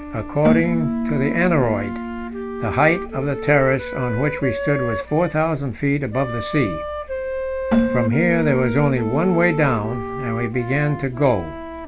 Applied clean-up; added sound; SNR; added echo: none; Wind instrument, woodwind instrument + Keyboard (musical); 4 dB; none.